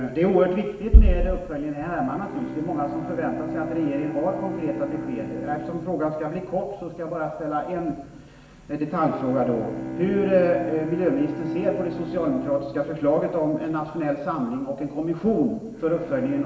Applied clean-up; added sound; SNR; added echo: none; Bowed string instrument; 11 dB; reverberation time 1.0 s.